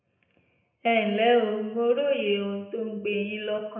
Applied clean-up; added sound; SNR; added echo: none; none; none; reverberation time 0.8 s.